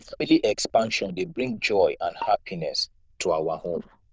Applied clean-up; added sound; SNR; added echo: neural diffusion model UNIVERSE++.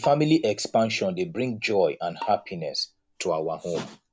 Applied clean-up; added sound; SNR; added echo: none; Bowed string instrument; 19 dB; none.